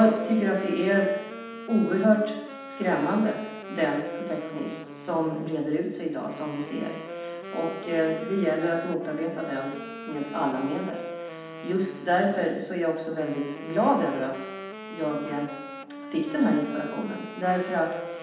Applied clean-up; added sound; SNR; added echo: none; Wind instrument, woodwind instrument; 12 dB; reverberation time 0.8 s.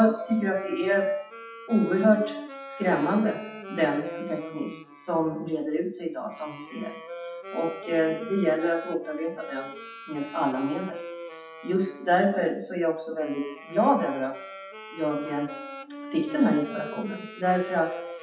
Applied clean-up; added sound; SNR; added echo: classical method WPE with log-MMSE.